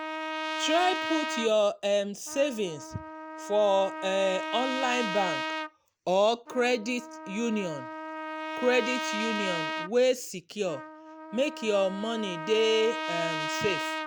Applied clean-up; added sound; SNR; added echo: none; Trumpet; 6 dB; none.